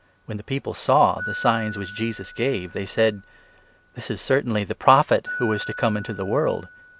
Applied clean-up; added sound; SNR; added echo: none; Glockenspiel; 14 dB; none.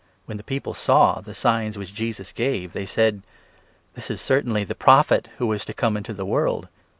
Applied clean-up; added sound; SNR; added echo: none; none; none; none.